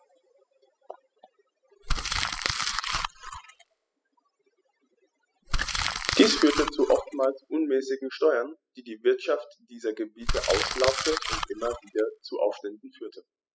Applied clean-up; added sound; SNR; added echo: classical method spectral subtraction.